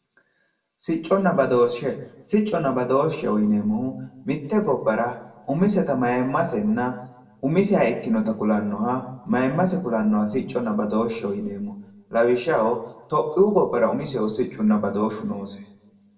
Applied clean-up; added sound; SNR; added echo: none; none; none; reverberation time 0.7 s.